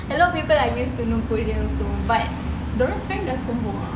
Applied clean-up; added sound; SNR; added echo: none; none; none; none.